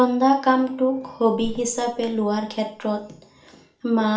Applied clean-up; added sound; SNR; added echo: none; Whoosh, swoosh, swish; 18 dB; reverberation time 0.4 s.